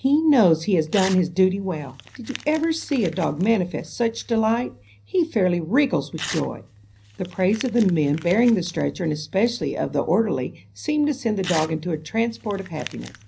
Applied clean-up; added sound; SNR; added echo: none; Crumpling, crinkling / Tearing; 18 dB; reverberation time 0.5 s.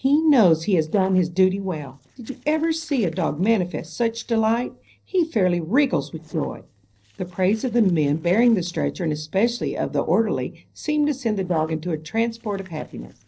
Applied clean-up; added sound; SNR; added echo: neural separator model SepFormer DNS4.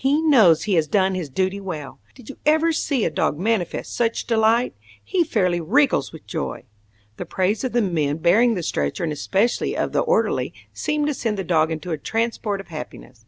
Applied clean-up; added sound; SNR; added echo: none; none; none; none.